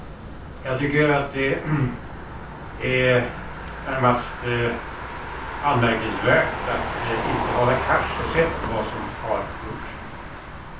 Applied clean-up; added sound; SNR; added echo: none; Motor vehicle (road); 7 dB; reverberation time 0.3 s.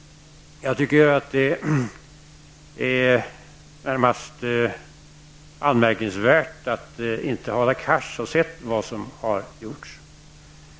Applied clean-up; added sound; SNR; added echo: none; none; none; none.